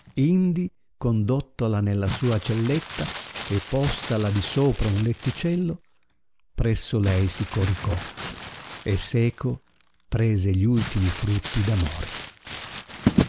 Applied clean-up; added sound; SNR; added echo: none; Crumpling, crinkling; 9 dB; none.